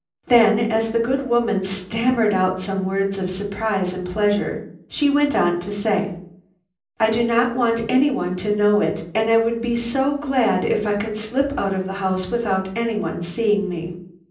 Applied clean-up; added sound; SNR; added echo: none; none; none; reverberation time 0.6 s.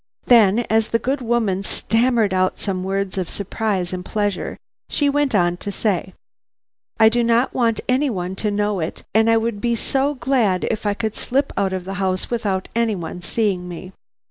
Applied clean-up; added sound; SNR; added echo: none; none; none; none.